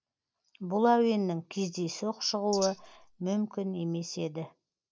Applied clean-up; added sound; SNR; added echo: neural mask model Resemble Enhance denoiser.